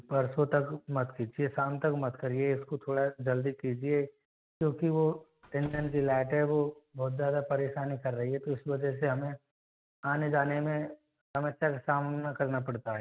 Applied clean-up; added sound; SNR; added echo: neural mask model RNNoise.